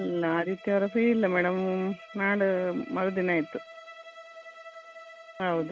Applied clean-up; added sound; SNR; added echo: none; Bowed string instrument; 18 dB; none.